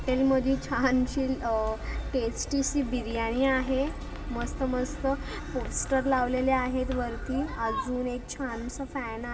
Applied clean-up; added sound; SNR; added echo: none; Run; 19 dB; reverberation time 0.6 s.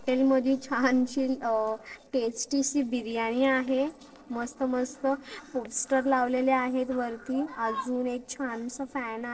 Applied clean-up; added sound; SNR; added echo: neural separator model SepFormer DNS4.